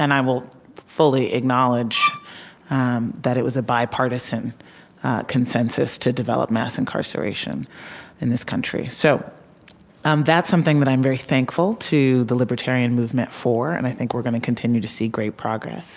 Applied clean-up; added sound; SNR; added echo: none; Bowed string instrument; 3 dB; none.